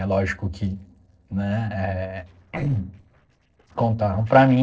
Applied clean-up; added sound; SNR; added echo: neural separator model SepFormer DNS4.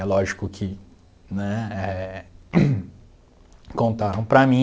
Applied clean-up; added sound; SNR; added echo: none; none; none; none.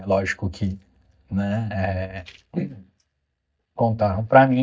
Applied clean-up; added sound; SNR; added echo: neural mask model DeepFilterNet 3.